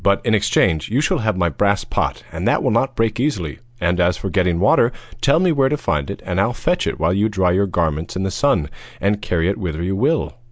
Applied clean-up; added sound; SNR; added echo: none; none; none; none.